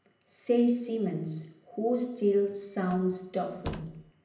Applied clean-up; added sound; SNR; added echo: none; Slam; 16 dB; reverberation time 0.8 s.